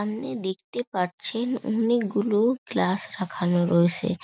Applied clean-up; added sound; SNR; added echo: none; none; none; none.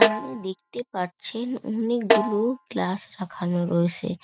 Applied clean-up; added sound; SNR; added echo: neural mask model RNNoise.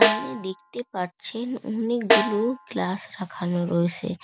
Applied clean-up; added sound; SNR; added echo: none; Snare drum; 0 dB; none.